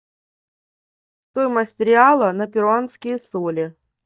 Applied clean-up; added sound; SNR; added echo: neural mask model DeepFilterNet 3.